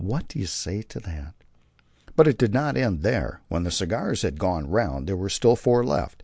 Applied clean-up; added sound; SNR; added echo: none; none; none; none.